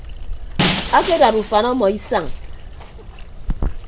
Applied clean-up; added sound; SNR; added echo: none; Shatter + Water; 4 dB; none.